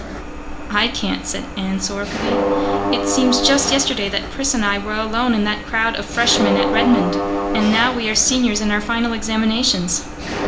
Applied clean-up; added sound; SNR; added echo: none; Mechanisms; 3 dB; reverberation time 0.4 s.